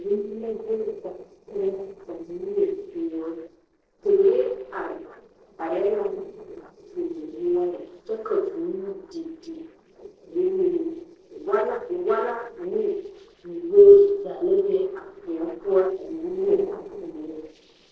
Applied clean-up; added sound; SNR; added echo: neural separator model SepFormer DNS4.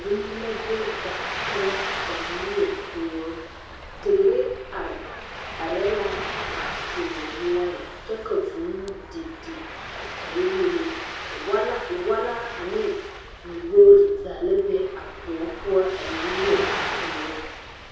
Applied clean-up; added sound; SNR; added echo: none; Ocean; 8 dB; reverberation time 0.8 s.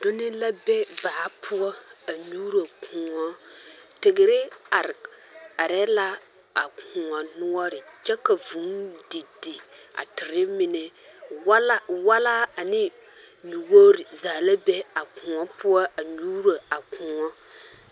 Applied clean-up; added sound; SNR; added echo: none; none; none; none.